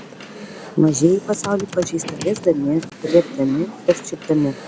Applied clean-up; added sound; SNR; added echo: none; Computer keyboard; 13 dB; none.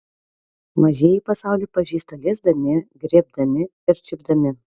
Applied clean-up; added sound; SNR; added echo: none; none; none; none.